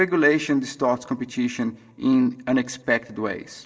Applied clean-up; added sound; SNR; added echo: none; none; none; reverberation time 0.4 s.